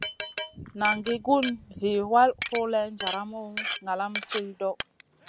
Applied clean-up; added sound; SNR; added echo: none; Glass; 6 dB; none.